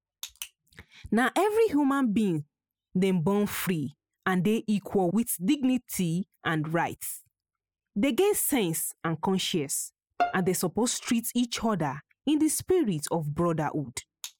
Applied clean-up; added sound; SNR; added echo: classical method spectral subtraction.